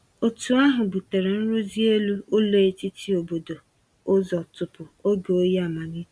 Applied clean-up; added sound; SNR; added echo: none; none; none; none.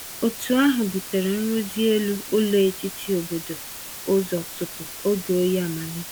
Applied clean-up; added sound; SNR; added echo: none; Water; 13 dB; none.